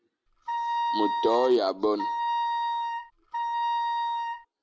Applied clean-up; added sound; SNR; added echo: none; Wind instrument, woodwind instrument; -1 dB; none.